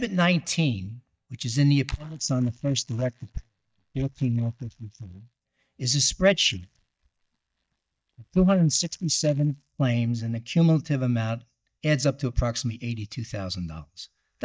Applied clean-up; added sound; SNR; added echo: neural mask model DeepFilterNet 3.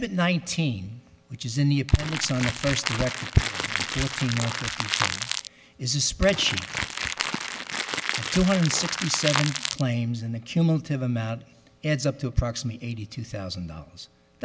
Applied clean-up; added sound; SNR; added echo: none; Crackle; 3 dB; none.